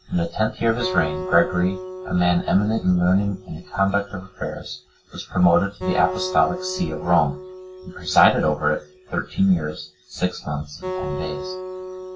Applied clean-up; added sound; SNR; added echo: none; Acoustic guitar; 11 dB; reverberation time 0.2 s.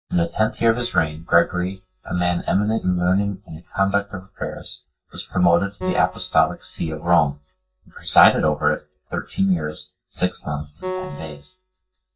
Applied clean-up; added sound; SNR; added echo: neural mask model DeepFilterNet 3.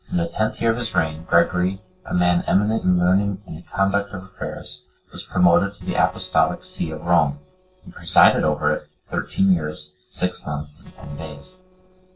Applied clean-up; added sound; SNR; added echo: neural separator model SepFormer DNS4.